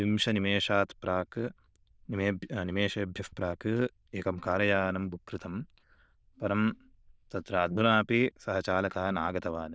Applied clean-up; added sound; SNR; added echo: neural diffusion model UNIVERSE++.